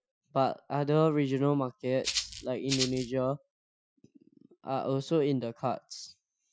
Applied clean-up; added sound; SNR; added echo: classical method Wiener filter.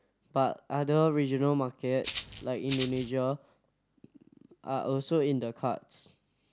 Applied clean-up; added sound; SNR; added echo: none; Rattle (instrument); 4 dB; none.